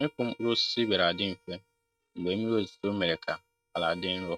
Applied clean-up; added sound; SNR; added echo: neural mask model RNNoise.